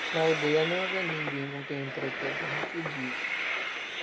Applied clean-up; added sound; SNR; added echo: none; Train; 1 dB; none.